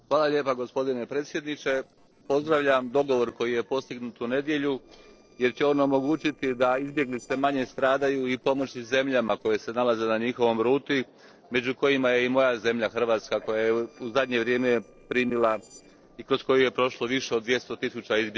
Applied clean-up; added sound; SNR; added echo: neural separator model SepFormer DNS4.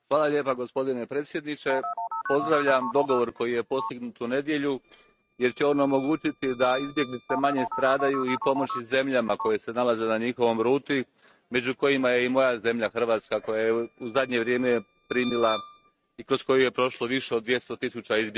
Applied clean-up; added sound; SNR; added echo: neural mask model RNNoise.